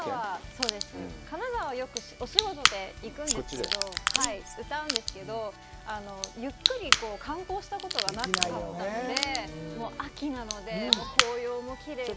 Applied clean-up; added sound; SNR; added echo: none; Crack / Crackle + Scissors; -2 dB; none.